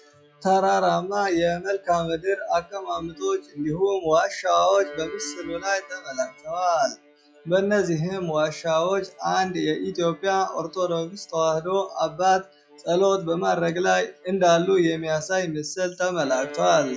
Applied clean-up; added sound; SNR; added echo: classical method log-MMSE.